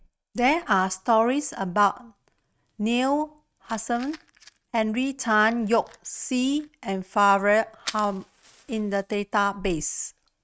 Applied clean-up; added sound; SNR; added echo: neural mask model RNNoise.